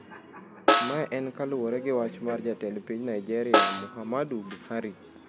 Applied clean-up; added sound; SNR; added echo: none; Snare drum; -3 dB; none.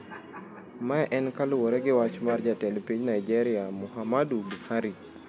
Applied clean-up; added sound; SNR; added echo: none; none; none; none.